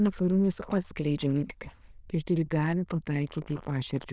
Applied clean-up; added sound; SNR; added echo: neural diffusion model UNIVERSE++.